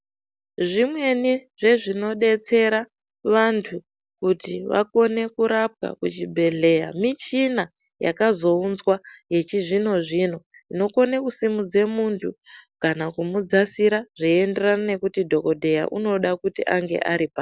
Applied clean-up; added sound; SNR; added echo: none; none; none; none.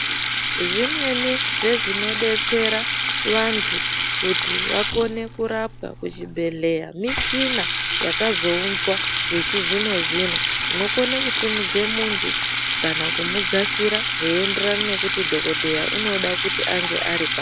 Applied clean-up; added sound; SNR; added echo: none; Sink (filling or washing) / Water tap, faucet; -2 dB; none.